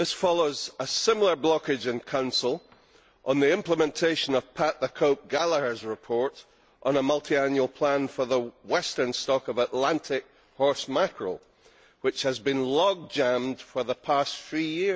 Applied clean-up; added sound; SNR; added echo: none; none; none; none.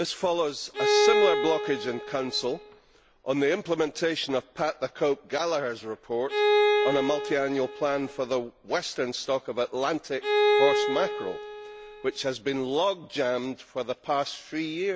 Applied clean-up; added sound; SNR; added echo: none; Bowed string instrument; -1 dB; none.